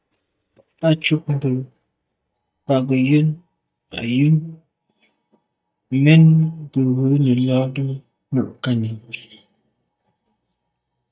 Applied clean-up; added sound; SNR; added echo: neural mask model DeepFilterNet 3.